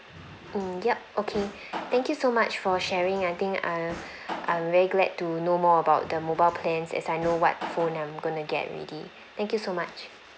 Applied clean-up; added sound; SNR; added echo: none; Drawer open or close; 14 dB; none.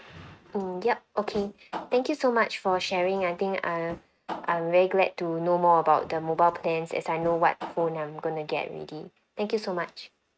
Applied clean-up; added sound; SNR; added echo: neural mask model RNNoise.